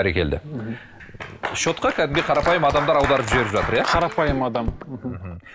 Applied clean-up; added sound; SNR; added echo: none; Tap; 13 dB; none.